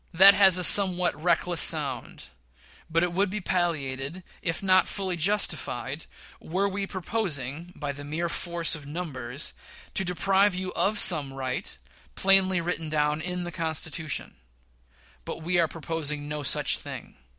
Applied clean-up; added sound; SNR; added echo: none; none; none; none.